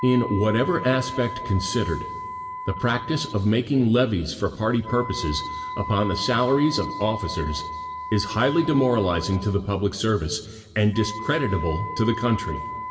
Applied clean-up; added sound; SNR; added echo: none; Wind instrument, woodwind instrument; 10 dB; reverberation time 1.4 s.